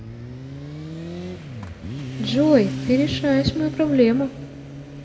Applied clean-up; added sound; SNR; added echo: none; Motorcycle; 9 dB; reverberation time 2.1 s.